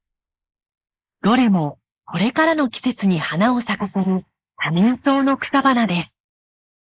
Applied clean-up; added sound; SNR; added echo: neural mask model Resemble Enhance denoiser.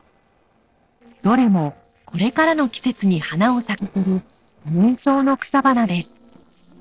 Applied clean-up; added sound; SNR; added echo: neural separator model SepFormer DNS4.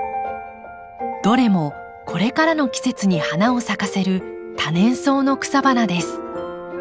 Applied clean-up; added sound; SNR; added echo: none; none; none; none.